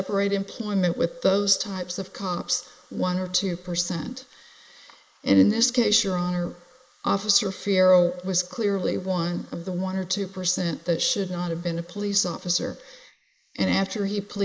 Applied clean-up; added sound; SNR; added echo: neural mask model Resemble Enhance denoiser.